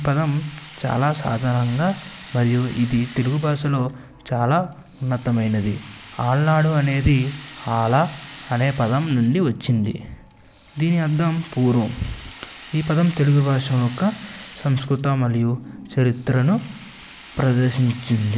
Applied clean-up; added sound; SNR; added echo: none; Rattle (instrument); 18 dB; none.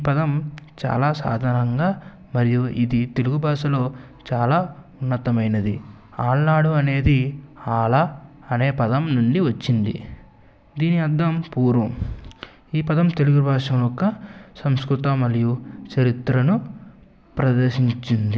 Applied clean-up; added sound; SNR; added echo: none; none; none; none.